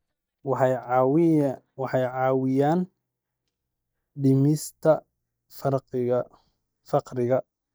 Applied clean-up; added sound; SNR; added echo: neural mask model DeepFilterNet 3.